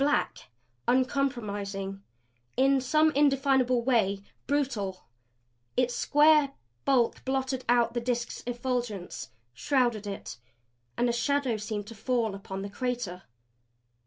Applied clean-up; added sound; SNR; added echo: none; none; none; none.